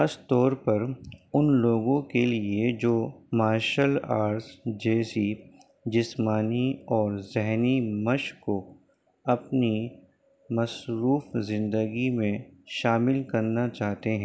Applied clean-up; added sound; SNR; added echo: none; none; none; none.